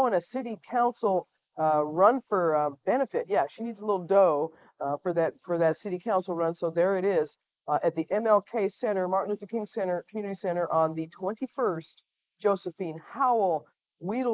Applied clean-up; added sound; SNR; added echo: neural mask model Resemble Enhance denoiser.